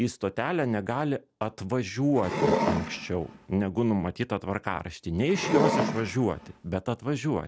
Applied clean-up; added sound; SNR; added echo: none; Wood; 1 dB; none.